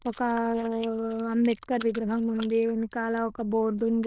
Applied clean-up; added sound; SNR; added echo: neural diffusion model UNIVERSE++.